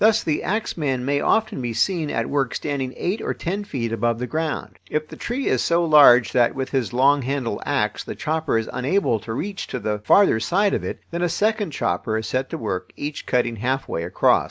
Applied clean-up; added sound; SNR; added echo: none; none; none; none.